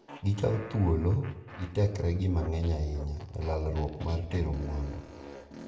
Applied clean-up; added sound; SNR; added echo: none; Fart; 17 dB; reverberation time 0.8 s.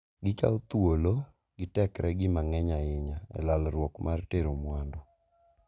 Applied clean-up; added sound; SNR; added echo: none; none; none; none.